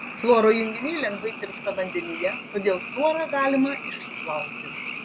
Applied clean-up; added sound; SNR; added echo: none; Frog; 10 dB; none.